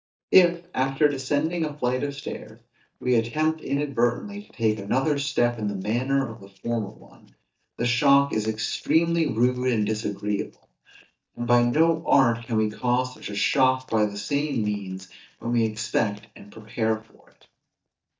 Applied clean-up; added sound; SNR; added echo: neural mask model DeepFilterNet 3.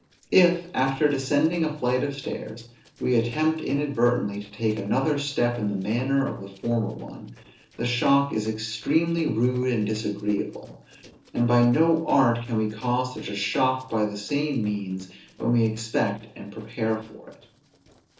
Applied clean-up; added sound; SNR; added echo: neural separator model SepFormer DNS4.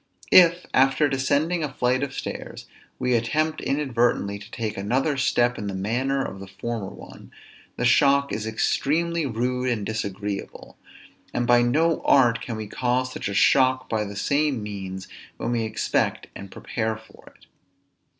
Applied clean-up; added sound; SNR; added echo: none; none; none; none.